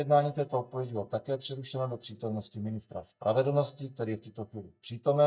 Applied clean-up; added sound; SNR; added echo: neural mask model DeepFilterNet 3.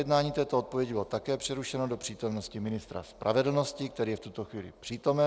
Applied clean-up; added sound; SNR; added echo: none; none; none; none.